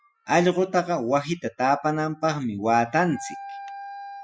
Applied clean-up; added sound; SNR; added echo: classical method Wiener filter.